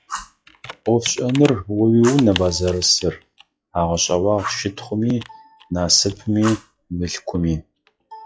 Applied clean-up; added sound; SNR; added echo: classical method log-MMSE.